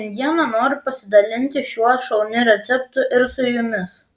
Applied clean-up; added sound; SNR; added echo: none; none; none; none.